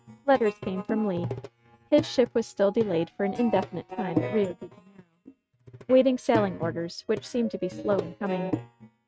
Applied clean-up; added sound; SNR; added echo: neural mask model RNNoise.